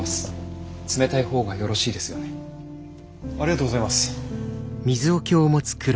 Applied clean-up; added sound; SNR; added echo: none; none; none; none.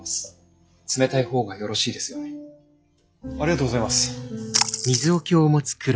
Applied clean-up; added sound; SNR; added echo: classical method log-MMSE.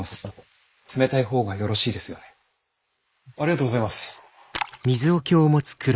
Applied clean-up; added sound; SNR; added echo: neural mask model Resemble Enhance denoiser.